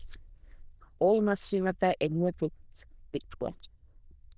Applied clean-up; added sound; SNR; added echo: neural diffusion model UNIVERSE++.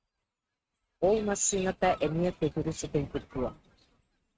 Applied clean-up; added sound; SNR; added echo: neural mask model RNNoise.